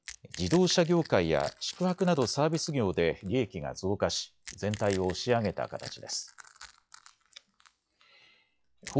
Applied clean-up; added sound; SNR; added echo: classical method log-MMSE.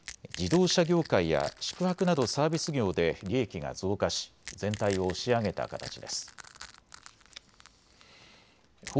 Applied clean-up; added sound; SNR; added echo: none; Crack / Crushing; 19 dB; none.